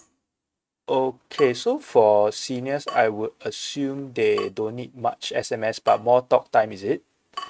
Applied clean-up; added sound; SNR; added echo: neural mask model RNNoise.